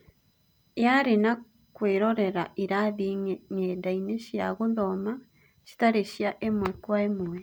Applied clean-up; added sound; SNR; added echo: none; none; none; none.